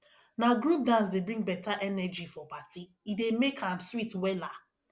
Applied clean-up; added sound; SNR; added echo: none; none; none; none.